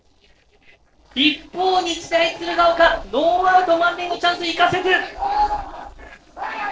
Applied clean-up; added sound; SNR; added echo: neural separator model SepFormer DNS4.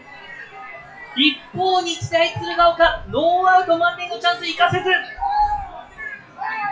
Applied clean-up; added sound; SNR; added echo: classical method WPE with log-MMSE.